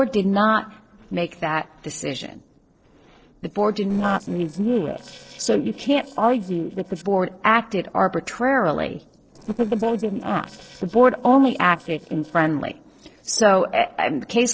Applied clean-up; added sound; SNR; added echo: neural separator model SepFormer DNS4.